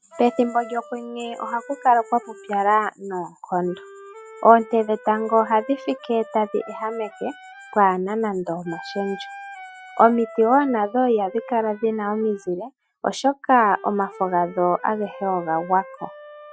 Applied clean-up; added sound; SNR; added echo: classical method Wiener filter.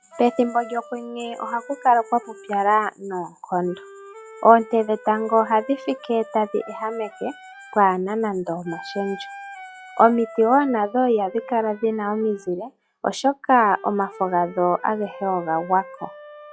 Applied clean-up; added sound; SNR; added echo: classical method log-MMSE.